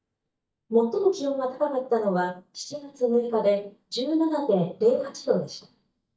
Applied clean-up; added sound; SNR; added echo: neural mask model DeepFilterNet 3.